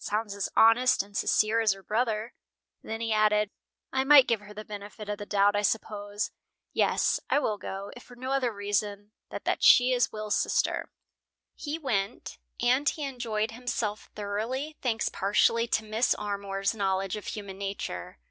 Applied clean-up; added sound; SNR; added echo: none; none; none; none.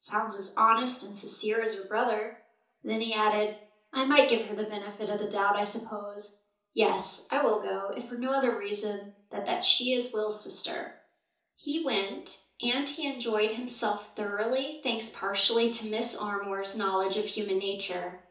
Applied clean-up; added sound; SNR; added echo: none; none; none; reverberation time 0.6 s.